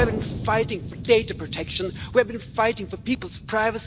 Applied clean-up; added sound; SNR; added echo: none; Explosion; 8 dB; none.